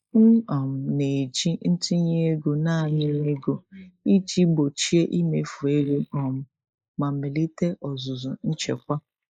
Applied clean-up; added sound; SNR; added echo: neural mask model Resemble Enhance denoiser.